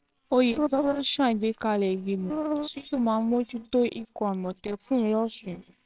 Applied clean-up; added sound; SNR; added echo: neural separator model SepFormer WHAMR!.